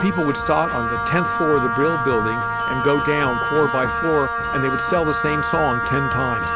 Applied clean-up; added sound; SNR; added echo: none; Wind instrument, woodwind instrument; 1 dB; none.